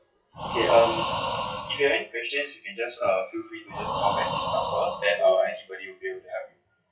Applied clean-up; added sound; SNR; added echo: classical method WPE with log-MMSE.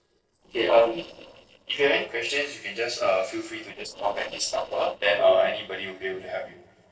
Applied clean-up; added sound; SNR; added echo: neural separator model SepFormer DNS4.